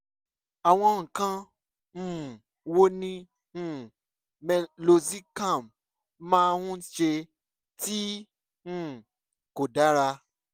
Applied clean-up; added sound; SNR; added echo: none; none; none; none.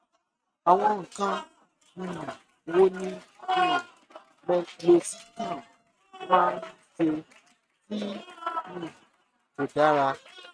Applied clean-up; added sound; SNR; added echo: neural mask model RNNoise.